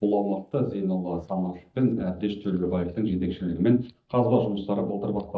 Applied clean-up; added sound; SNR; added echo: neural mask model DeepFilterNet 3.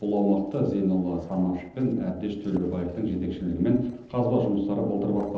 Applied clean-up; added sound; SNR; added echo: neural separator model SepFormer DNS4.